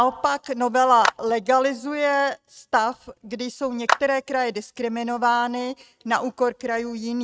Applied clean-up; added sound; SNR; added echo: neural mask model RNNoise.